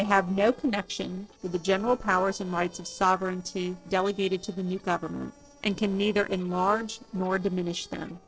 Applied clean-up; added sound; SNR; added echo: neural separator model SepFormer DNS4.